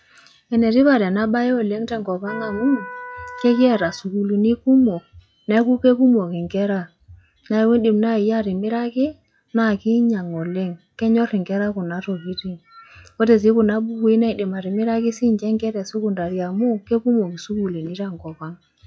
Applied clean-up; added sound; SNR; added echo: classical method log-MMSE.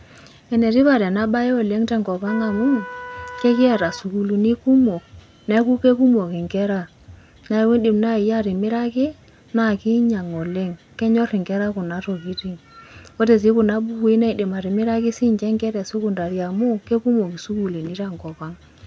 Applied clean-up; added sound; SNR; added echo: none; Trumpet; 14 dB; none.